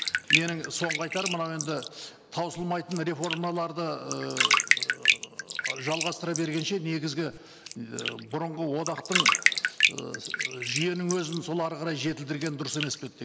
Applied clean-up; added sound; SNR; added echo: none; Bathtub (filling or washing); -1 dB; none.